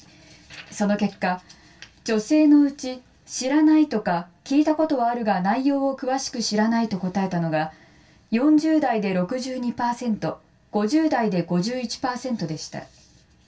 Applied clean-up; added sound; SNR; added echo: none; none; none; reverberation time 0.2 s.